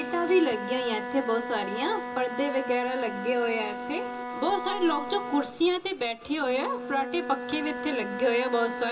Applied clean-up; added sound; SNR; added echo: none; Wind instrument, woodwind instrument; 7 dB; reverberation time 0.2 s.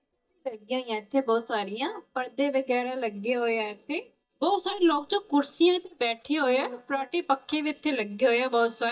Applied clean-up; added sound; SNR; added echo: neural mask model DeepFilterNet 3.